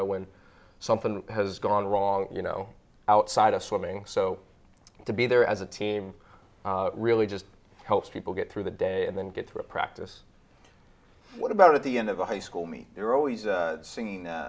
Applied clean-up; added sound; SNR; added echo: none; none; none; none.